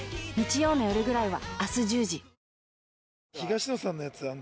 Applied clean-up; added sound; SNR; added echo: none; none; none; none.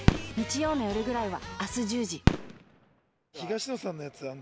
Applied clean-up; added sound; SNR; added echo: none; Fireworks; 0 dB; none.